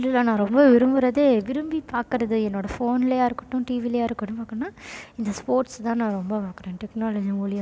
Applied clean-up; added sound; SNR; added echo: none; none; none; none.